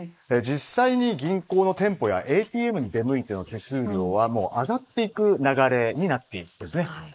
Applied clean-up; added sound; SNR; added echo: neural mask model Resemble Enhance denoiser.